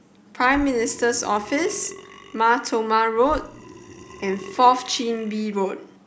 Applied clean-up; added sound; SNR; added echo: none; Burping, eructation; 18 dB; none.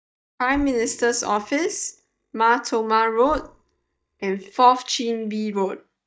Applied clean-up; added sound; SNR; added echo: neural mask model DeepFilterNet 3.